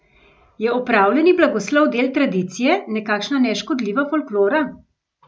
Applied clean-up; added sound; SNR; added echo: none; none; none; none.